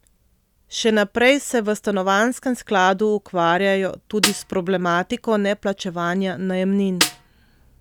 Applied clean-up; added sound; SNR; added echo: none; Snare drum; 3 dB; none.